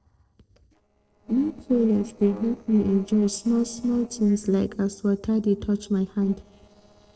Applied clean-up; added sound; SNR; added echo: neural separator model SepFormer DNS4.